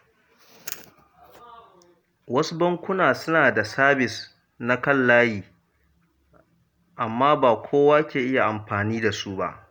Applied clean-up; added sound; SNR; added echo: none; none; none; none.